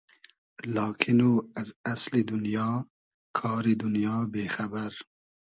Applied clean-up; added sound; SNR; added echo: none; none; none; none.